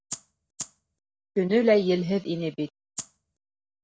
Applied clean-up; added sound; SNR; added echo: none; Rattle (instrument); 12 dB; none.